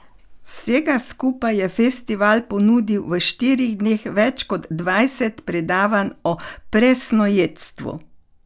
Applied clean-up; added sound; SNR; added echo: none; none; none; none.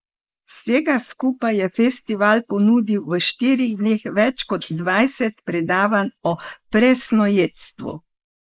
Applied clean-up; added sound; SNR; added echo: neural mask model Resemble Enhance denoiser.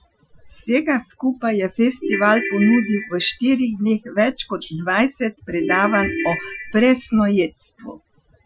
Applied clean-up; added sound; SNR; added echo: classical method Wiener filter.